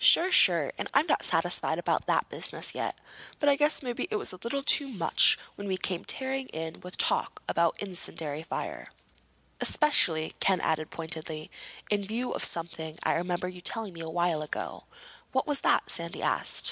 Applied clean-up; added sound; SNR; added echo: none; none; none; none.